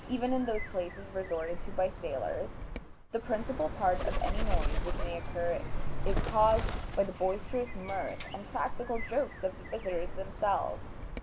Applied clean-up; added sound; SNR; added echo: none; Bird; 1 dB; none.